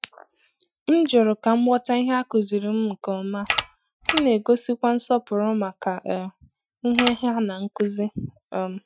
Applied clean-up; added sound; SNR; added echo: classical method Wiener filter.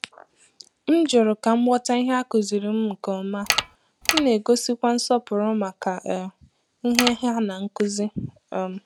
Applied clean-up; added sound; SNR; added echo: none; Mechanisms; 1 dB; none.